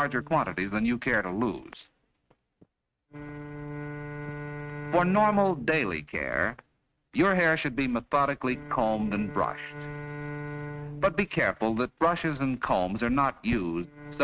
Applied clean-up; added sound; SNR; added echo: neural mask model RNNoise.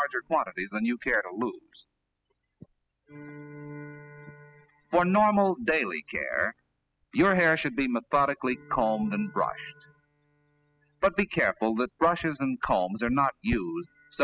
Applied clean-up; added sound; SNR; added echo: classical method spectral subtraction.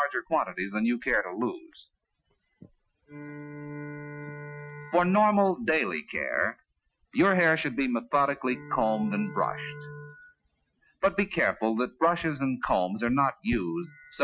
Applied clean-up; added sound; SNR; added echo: classical method Wiener filter.